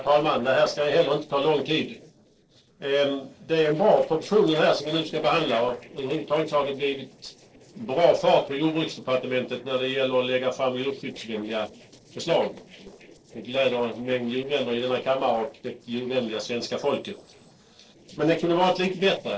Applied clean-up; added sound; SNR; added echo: neural separator model SepFormer DNS4.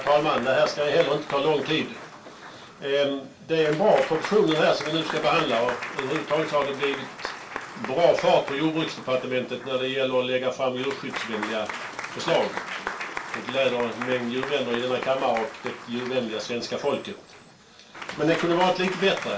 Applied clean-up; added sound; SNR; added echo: none; Applause / Crowd; 11 dB; reverberation time 0.3 s.